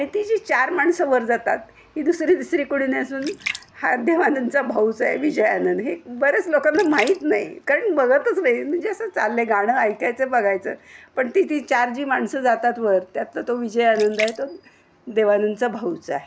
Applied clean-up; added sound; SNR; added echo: none; Splash, splatter; 16 dB; none.